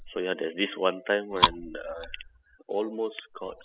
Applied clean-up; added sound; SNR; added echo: classical method spectral subtraction.